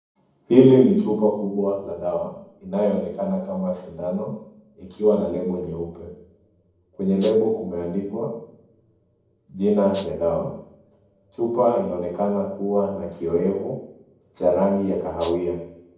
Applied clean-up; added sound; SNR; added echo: none; Rattle (instrument); 14 dB; reverberation time 1.2 s.